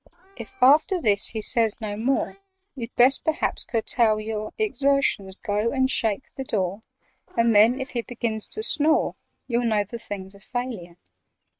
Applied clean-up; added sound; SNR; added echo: neural mask model RNNoise.